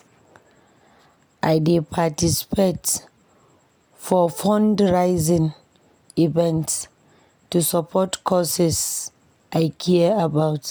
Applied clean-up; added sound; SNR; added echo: none; none; none; none.